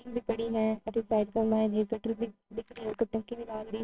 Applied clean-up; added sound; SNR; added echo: neural separator model SepFormer WHAMR!.